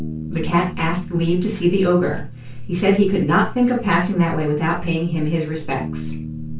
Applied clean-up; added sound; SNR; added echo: none; Bass guitar; 14 dB; reverberation time 0.2 s.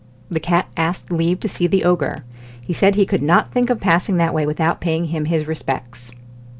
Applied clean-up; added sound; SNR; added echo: none; none; none; none.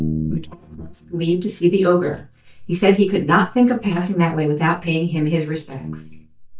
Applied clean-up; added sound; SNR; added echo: neural mask model DeepFilterNet 3.